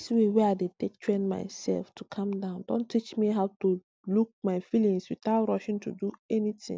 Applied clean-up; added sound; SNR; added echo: none; none; none; none.